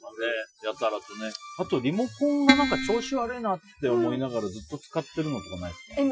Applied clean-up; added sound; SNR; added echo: classical method Wiener filter.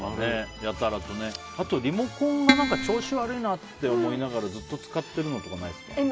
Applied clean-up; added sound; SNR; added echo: none; Keyboard (musical); -4 dB; none.